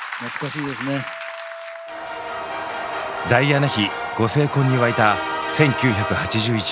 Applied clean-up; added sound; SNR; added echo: none; Wind instrument, woodwind instrument; 17 dB; none.